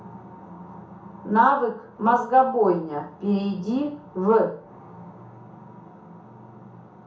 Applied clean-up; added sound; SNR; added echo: none; none; none; reverberation time 0.5 s.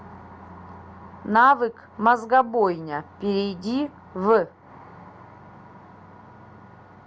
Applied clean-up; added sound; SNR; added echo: none; none; none; none.